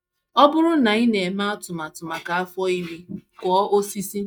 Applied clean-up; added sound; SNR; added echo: neural mask model DeepFilterNet 3.